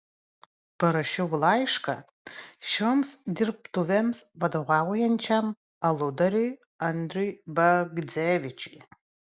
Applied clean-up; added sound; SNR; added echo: none; none; none; none.